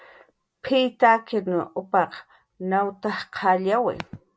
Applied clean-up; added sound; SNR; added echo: none; none; none; none.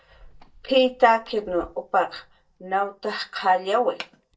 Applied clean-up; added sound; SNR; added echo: neural mask model DeepFilterNet 3.